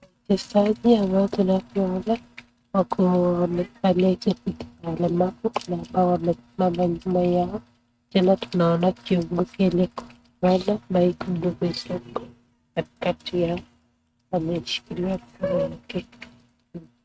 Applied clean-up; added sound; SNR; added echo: neural mask model RNNoise.